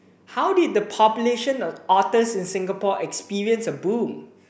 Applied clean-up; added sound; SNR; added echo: none; none; none; none.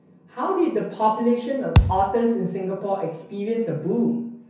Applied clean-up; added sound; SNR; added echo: none; Thump, thud; -3 dB; reverberation time 0.6 s.